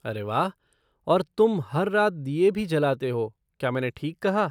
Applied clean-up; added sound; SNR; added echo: none; none; none; none.